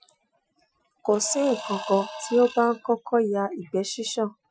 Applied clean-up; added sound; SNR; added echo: classical method Wiener filter.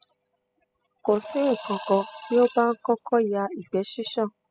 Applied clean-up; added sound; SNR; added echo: classical method spectral subtraction.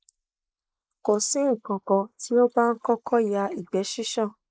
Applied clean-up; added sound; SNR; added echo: neural mask model Resemble Enhance denoiser.